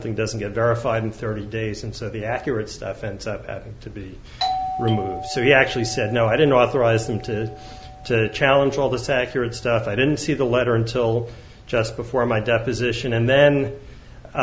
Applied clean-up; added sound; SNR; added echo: none; Doorbell; 15 dB; none.